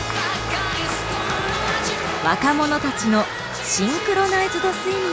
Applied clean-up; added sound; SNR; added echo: none; Trumpet; 11 dB; none.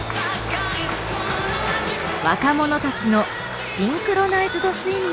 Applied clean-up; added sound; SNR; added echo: none; none; none; none.